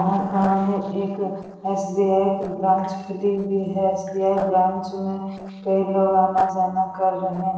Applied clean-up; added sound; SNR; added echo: neural separator model SepFormer DNS4.